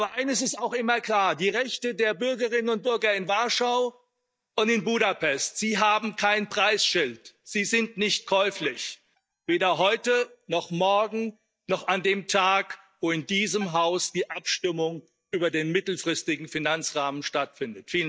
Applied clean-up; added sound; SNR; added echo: neural mask model DeepFilterNet 3.